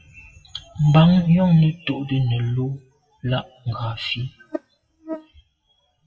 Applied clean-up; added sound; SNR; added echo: classical method WPE with log-MMSE.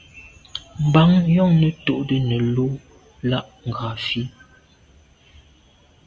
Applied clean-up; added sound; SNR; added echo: none; none; none; none.